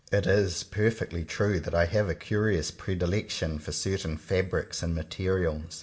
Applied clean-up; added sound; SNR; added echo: none; none; none; reverberation time 0.6 s.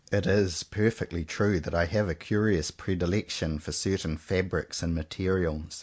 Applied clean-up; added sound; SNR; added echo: none; none; none; none.